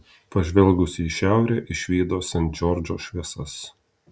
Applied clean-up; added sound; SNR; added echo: none; none; none; none.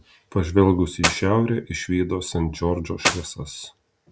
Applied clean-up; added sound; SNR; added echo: none; Clapping; 1 dB; none.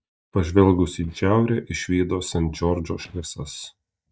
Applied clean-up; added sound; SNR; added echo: neural mask model DeepFilterNet 3.